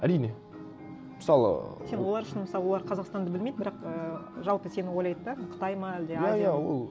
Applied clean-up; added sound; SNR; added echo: none; none; none; none.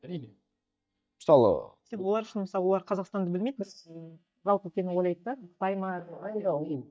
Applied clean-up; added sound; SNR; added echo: neural mask model DeepFilterNet 3.